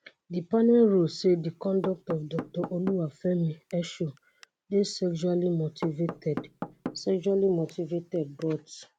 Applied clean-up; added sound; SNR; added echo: none; Knock / Wood; 14 dB; none.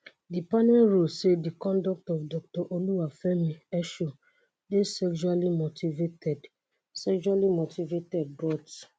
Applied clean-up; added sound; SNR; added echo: none; none; none; none.